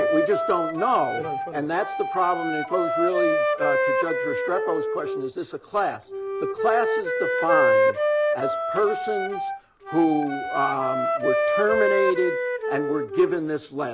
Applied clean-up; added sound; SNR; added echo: none; Wind instrument, woodwind instrument; -1 dB; none.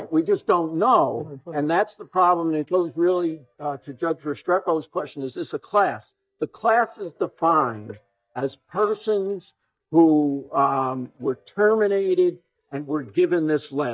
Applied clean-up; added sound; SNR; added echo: neural mask model DeepFilterNet 3.